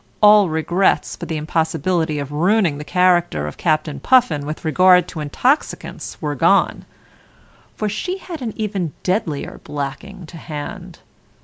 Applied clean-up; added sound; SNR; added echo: none; none; none; none.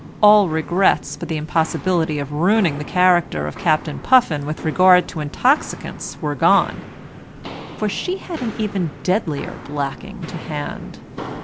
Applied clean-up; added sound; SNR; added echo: none; Walk, footsteps; 15 dB; none.